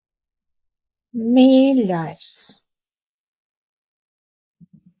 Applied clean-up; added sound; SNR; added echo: neural mask model Resemble Enhance denoiser.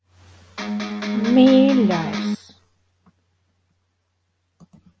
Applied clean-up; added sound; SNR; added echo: none; Electric guitar; 1 dB; none.